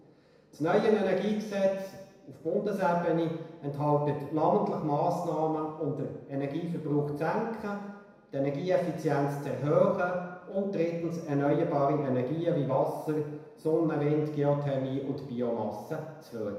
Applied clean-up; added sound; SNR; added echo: none; none; none; reverberation time 1.0 s.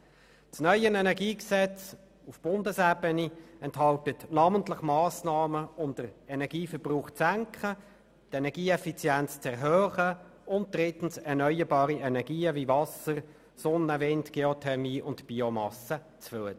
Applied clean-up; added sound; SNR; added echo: none; none; none; none.